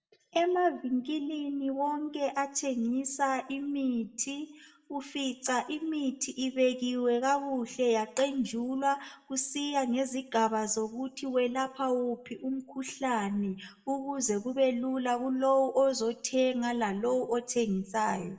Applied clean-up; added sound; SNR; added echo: none; none; none; reverberation time 0.5 s.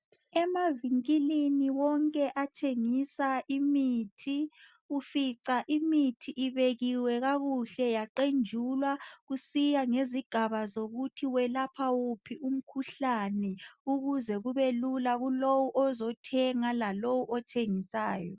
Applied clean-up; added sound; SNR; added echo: none; none; none; none.